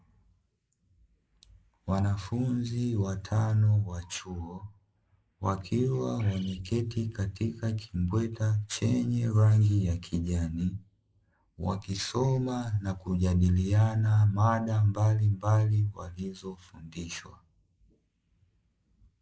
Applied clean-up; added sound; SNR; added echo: neural mask model Resemble Enhance denoiser.